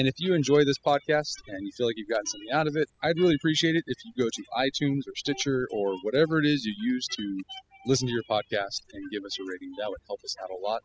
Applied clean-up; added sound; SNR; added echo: classical method spectral subtraction.